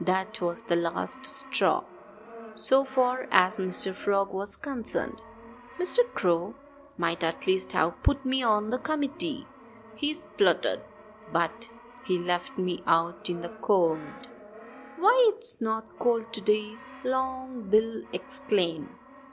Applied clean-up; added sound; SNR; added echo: none; Brass instrument; 19 dB; none.